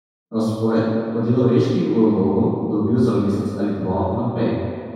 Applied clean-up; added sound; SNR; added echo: none; none; none; reverberation time 2.2 s.